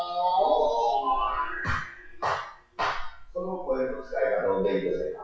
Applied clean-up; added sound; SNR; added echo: classical method WPE with log-MMSE.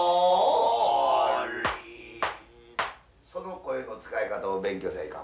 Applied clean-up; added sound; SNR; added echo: none; none; none; none.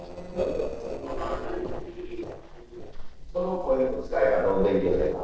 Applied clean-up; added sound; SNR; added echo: neural separator model SepFormer DNS4.